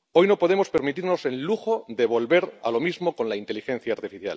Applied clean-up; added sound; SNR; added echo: none; none; none; none.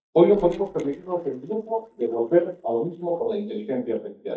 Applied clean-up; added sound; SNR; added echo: neural mask model DeepFilterNet 3.